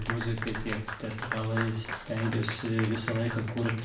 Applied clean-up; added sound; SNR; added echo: none; Applause / Clapping; 8 dB; reverberation time 0.4 s.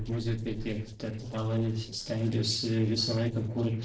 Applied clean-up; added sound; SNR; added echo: neural separator model SepFormer DNS4.